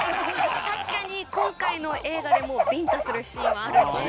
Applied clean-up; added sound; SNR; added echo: none; Bark; -2 dB; none.